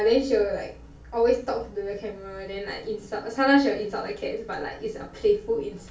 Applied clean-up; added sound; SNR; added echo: none; none; none; reverberation time 0.3 s.